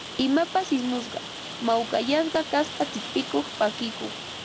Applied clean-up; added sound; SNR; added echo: none; Rain; 10 dB; none.